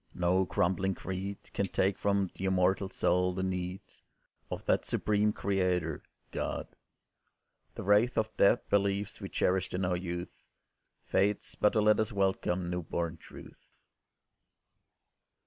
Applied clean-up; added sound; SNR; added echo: none; Bicycle bell; 12 dB; none.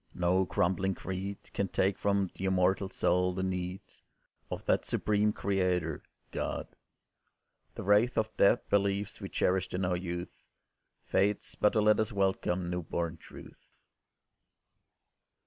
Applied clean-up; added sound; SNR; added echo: none; none; none; none.